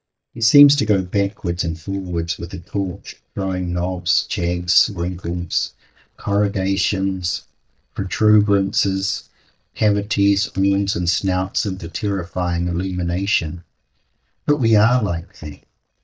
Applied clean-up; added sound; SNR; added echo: neural mask model DeepFilterNet 3.